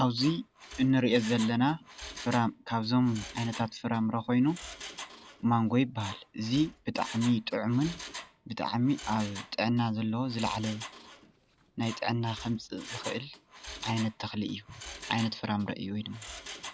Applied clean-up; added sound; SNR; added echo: none; Mechanisms; 15 dB; none.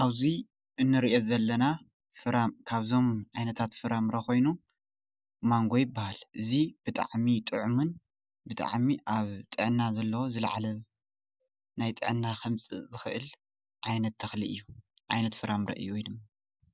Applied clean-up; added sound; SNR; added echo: none; none; none; none.